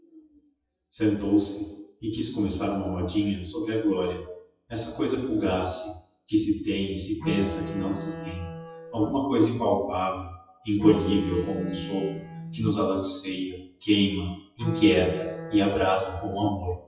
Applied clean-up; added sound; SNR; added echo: classical method WPE with log-MMSE.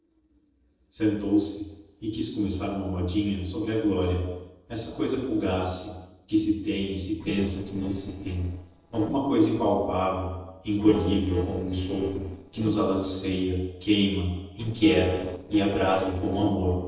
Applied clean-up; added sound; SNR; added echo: neural separator model SepFormer DNS4.